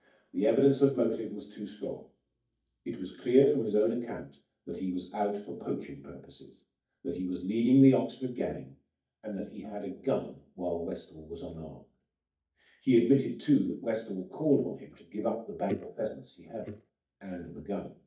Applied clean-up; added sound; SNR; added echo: neural mask model DeepFilterNet 3.